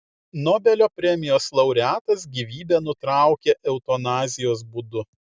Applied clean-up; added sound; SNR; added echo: none; none; none; none.